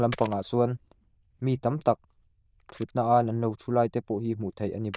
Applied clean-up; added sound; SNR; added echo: neural diffusion model UNIVERSE++.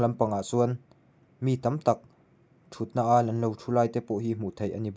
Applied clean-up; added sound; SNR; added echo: none; none; none; none.